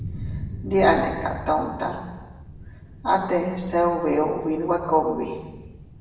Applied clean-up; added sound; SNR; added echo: none; Thunder; 13 dB; reverberation time 1.1 s.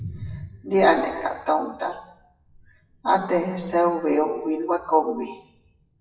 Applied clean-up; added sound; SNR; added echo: classical method WPE with log-MMSE.